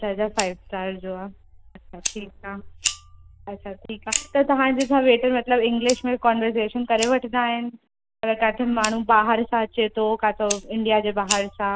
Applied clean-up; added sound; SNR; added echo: none; Fire; 12 dB; none.